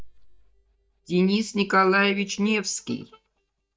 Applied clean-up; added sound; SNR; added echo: neural mask model DeepFilterNet 3.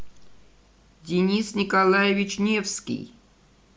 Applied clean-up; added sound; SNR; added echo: none; none; none; none.